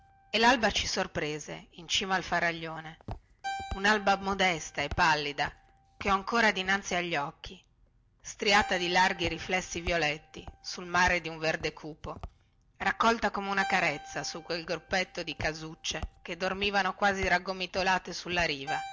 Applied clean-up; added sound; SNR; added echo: none; Walk, footsteps + Keyboard (musical); 14 dB; none.